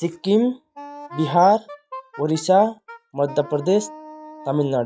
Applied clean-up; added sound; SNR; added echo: classical method log-MMSE.